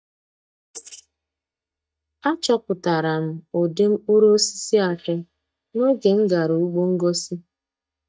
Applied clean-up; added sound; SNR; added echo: neural mask model DeepFilterNet 3.